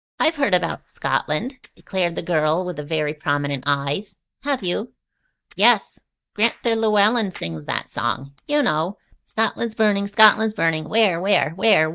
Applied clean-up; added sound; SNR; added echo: neural mask model DeepFilterNet 3.